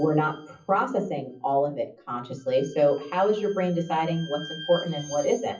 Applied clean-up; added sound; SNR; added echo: classical method WPE with log-MMSE.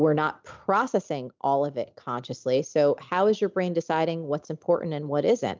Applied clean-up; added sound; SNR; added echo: none; none; none; none.